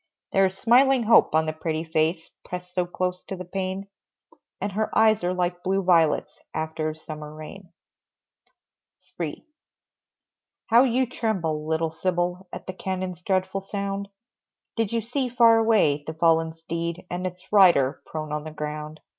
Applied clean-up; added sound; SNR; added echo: none; none; none; none.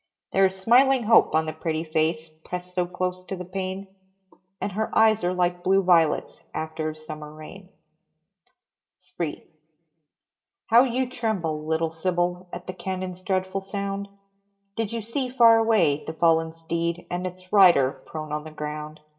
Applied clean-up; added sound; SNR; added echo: none; none; none; reverberation time 0.2 s.